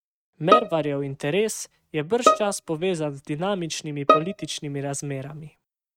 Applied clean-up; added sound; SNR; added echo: neural mask model RNNoise.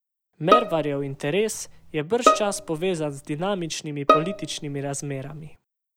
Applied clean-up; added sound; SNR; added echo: none; Bowed string instrument; -2 dB; none.